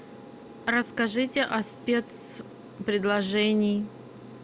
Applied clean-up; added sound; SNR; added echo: none; Aircraft; 18 dB; none.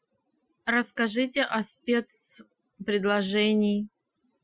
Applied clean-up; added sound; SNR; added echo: classical method Wiener filter.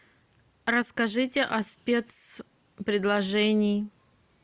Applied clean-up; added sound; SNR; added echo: none; none; none; none.